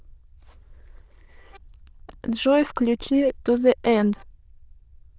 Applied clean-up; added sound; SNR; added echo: neural diffusion model UNIVERSE++.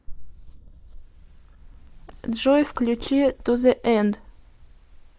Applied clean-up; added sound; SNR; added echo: neural mask model Resemble Enhance denoiser.